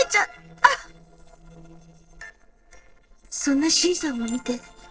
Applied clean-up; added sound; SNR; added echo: neural separator model SepFormer DNS4.